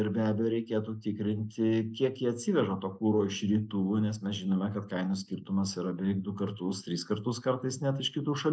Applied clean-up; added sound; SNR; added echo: neural mask model Resemble Enhance denoiser.